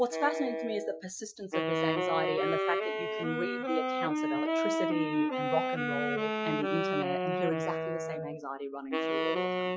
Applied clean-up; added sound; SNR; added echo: classical method Wiener filter.